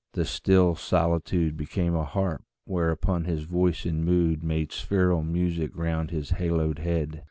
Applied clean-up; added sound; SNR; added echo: none; none; none; none.